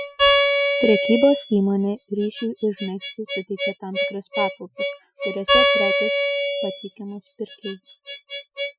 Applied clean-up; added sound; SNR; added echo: classical method Wiener filter.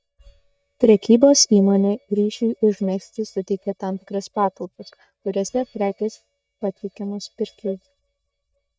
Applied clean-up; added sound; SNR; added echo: neural mask model DeepFilterNet 3.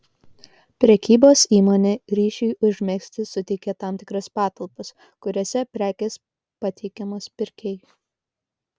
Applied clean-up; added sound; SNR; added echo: none; none; none; none.